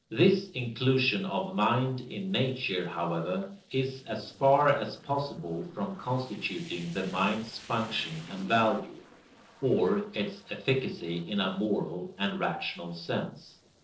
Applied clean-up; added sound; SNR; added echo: neural separator model SepFormer DNS4.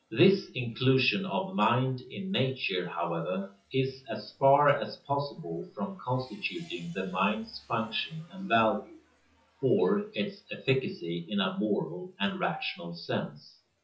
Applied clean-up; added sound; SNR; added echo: classical method WPE with log-MMSE.